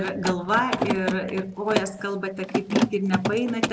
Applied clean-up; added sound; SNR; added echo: none; Mechanisms; 2 dB; none.